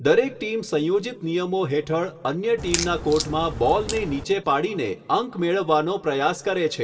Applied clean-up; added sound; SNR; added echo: none; Crack; 7 dB; reverberation time 1.1 s.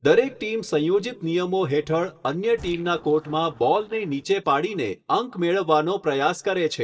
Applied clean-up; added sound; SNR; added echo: neural mask model DeepFilterNet 3.